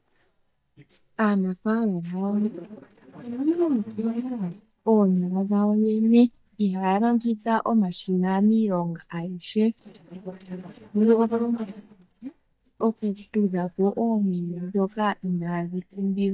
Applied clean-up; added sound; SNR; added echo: neural mask model DeepFilterNet 3.